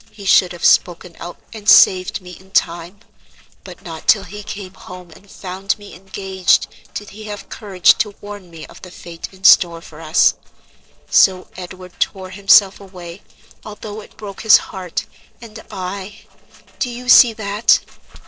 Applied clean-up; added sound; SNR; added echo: neural separator model SepFormer DNS4.